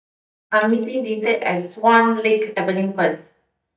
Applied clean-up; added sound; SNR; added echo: neural mask model DeepFilterNet 3.